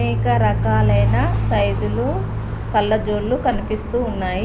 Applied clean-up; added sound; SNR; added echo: none; Car; -1 dB; none.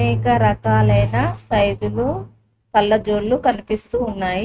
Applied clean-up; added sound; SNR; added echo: neural mask model RNNoise.